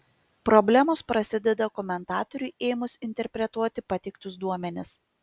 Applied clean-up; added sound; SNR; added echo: none; none; none; none.